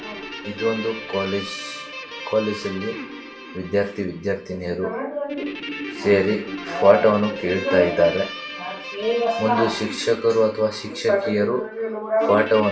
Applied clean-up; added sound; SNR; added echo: none; Guitar; 12 dB; reverberation time 0.3 s.